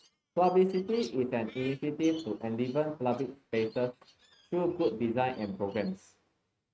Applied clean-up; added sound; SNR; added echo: neural mask model RNNoise.